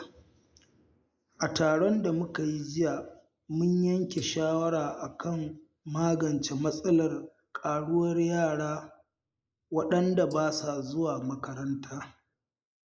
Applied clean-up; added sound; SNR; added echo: neural mask model Resemble Enhance denoiser.